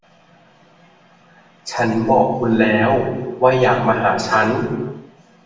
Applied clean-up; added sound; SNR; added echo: none; none; none; reverberation time 1.0 s.